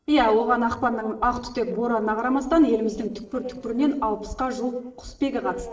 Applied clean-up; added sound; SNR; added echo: neural separator model SepFormer DNS4.